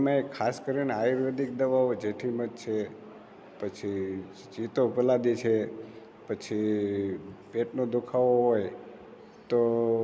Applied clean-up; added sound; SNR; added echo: none; none; none; none.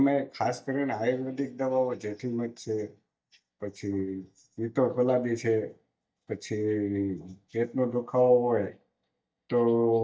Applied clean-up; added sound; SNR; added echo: neural mask model DeepFilterNet 3.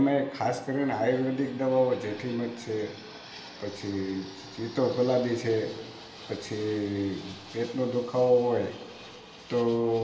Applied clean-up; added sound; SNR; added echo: none; Fixed-wing aircraft, airplane; 20 dB; reverberation time 1.0 s.